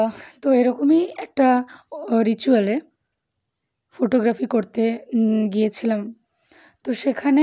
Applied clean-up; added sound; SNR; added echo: none; none; none; none.